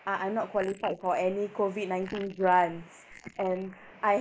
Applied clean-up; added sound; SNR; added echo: neural mask model Resemble Enhance denoiser.